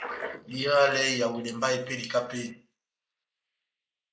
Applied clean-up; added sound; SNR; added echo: neural mask model Resemble Enhance denoiser.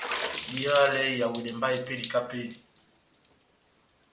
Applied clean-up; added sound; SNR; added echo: none; Water / Splash, splatter; 8 dB; none.